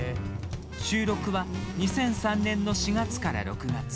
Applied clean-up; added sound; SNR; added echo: none; Buzz; 10 dB; none.